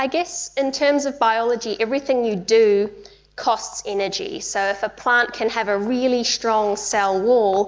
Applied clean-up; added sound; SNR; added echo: none; none; none; none.